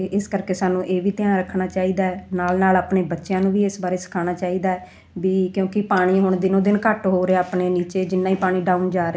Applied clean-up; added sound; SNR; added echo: none; none; none; none.